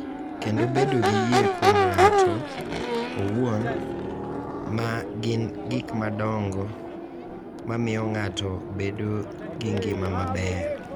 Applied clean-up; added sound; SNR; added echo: none; Crowd / Race car, auto racing / Accelerating, revving, vroom; -2 dB; none.